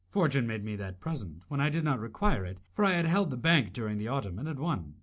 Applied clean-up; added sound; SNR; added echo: none; none; none; none.